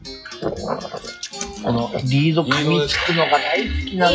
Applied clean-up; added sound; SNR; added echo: classical method log-MMSE.